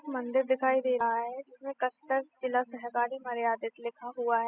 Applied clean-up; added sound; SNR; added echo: classical method spectral subtraction.